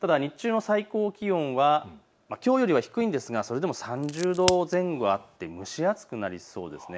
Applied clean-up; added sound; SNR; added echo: none; Crack; 10 dB; none.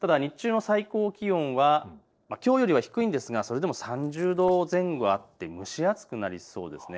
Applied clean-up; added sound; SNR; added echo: neural separator model SepFormer DNS4.